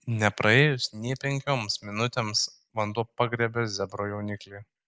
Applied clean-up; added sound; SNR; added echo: none; none; none; none.